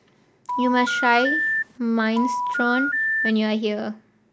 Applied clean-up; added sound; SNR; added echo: none; Telephone; 0 dB; none.